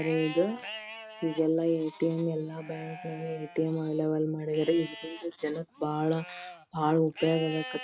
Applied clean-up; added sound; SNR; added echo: none; Livestock, farm animals, working animals; 15 dB; none.